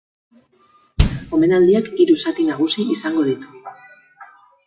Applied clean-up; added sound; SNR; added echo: classical method WPE with log-MMSE.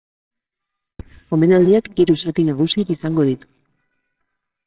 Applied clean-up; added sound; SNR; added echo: neural separator model SepFormer WHAMR!.